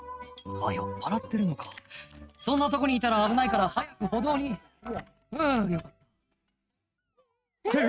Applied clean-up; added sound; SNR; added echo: neural mask model RNNoise.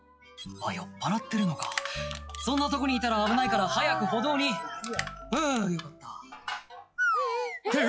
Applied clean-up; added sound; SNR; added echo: classical method log-MMSE.